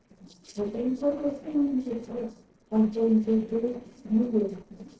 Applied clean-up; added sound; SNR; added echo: neural separator model SepFormer DNS4.